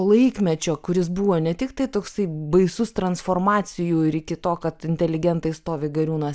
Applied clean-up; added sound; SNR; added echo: none; none; none; none.